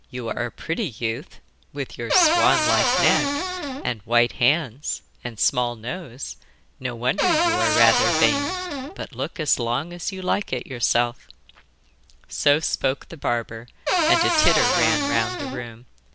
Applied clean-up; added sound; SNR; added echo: none; Cupboard open or close / Door; -3 dB; none.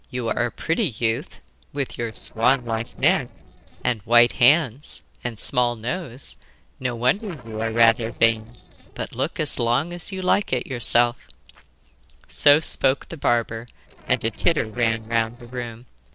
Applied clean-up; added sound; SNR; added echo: neural separator model SepFormer DNS4.